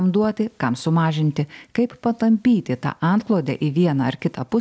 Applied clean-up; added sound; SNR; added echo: none; none; none; none.